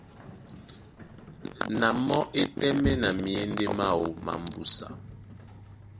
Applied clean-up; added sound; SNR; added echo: none; Sliding door; 11 dB; none.